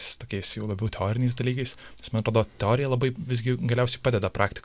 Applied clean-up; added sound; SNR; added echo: none; none; none; none.